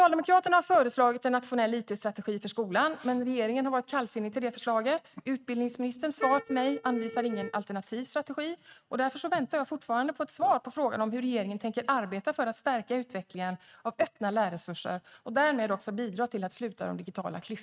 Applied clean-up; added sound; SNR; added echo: neural mask model RNNoise.